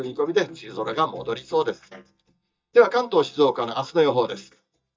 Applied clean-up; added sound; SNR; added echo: neural mask model DeepFilterNet 3.